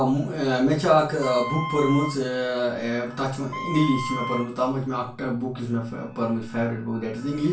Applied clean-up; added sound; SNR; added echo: none; Wind instrument, woodwind instrument; 9 dB; reverberation time 0.3 s.